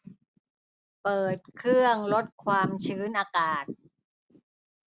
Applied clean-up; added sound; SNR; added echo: none; none; none; none.